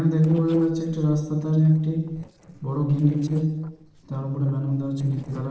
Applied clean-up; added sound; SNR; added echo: neural separator model SepFormer DNS4.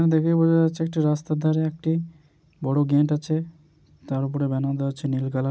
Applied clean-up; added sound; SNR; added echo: none; none; none; none.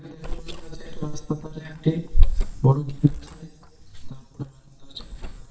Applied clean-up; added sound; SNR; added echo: neural mask model DeepFilterNet 3.